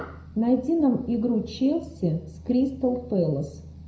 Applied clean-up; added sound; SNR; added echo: none; none; none; reverberation time 0.4 s.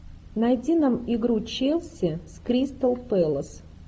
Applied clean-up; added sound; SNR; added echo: none; none; none; none.